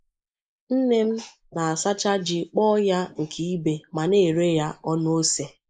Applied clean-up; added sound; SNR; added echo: neural mask model Resemble Enhance denoiser.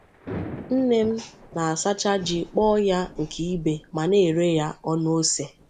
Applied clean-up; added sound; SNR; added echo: none; Thunder / Rain; 17 dB; none.